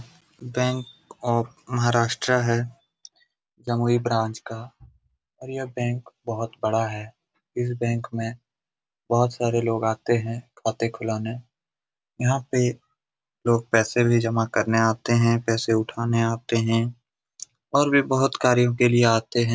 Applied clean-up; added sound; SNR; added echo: none; none; none; none.